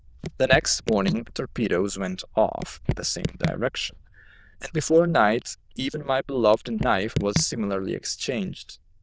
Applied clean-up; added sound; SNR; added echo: neural diffusion model UNIVERSE++.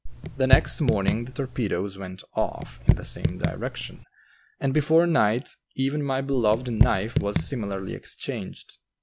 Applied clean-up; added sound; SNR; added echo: none; Raindrop / Drip; 0 dB; none.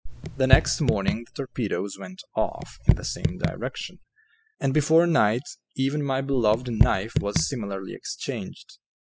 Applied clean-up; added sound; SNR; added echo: classical method spectral subtraction.